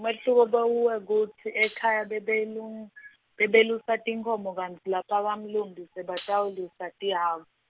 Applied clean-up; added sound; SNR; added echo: none; Tambourine; 18 dB; none.